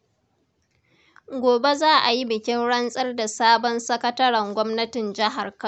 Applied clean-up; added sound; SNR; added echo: none; none; none; none.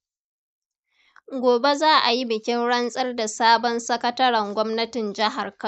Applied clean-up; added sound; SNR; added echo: neural mask model Resemble Enhance denoiser.